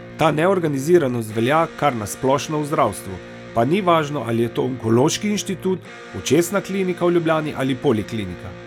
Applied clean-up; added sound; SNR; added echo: none; Electric guitar; 17 dB; none.